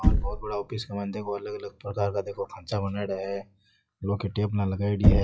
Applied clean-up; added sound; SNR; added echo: classical method log-MMSE.